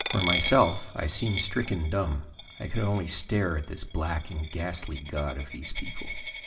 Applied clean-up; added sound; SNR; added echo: none; Coin (dropping); 9 dB; reverberation time 0.5 s.